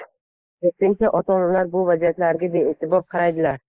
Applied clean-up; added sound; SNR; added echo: neural mask model Resemble Enhance denoiser.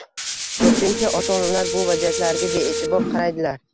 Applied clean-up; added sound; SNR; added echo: none; Tools + Mechanisms; 0 dB; none.